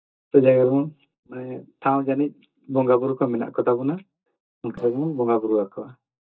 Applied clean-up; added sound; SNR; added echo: neural mask model DeepFilterNet 3.